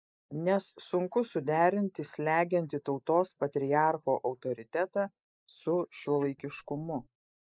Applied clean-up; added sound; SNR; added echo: neural mask model Resemble Enhance denoiser.